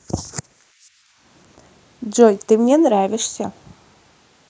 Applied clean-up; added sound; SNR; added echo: neural mask model Resemble Enhance denoiser.